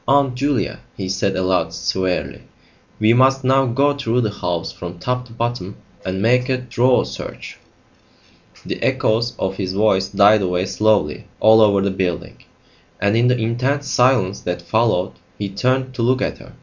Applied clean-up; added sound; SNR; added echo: none; none; none; none.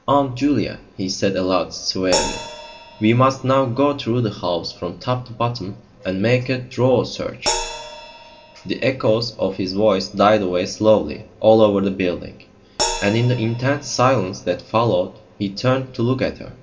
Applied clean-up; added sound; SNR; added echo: none; Crash cymbal; 14 dB; reverberation time 0.2 s.